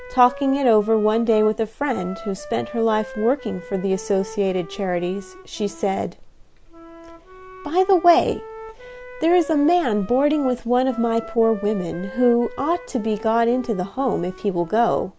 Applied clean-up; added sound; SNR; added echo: none; Wind instrument, woodwind instrument; 17 dB; none.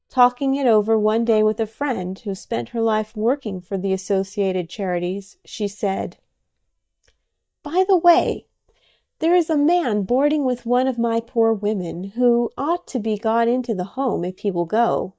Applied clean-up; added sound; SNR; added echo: neural mask model DeepFilterNet 3.